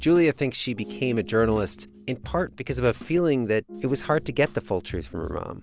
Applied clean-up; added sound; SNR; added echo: none; none; none; none.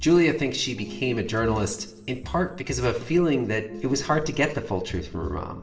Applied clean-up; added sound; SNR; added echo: none; none; none; reverberation time 0.6 s.